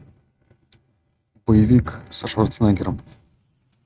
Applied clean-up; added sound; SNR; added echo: neural mask model RNNoise.